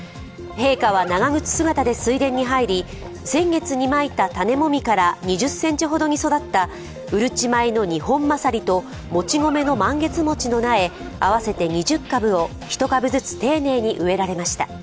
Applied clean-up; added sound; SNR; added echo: none; Livestock, farm animals, working animals; 19 dB; none.